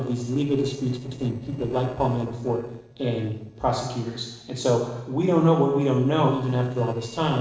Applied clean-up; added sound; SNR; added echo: neural separator model SepFormer DNS4.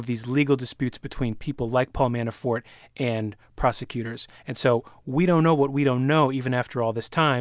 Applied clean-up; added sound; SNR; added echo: none; none; none; none.